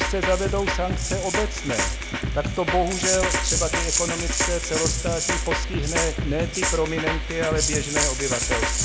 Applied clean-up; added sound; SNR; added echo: none; Drum kit + Rattle (instrument); -3 dB; none.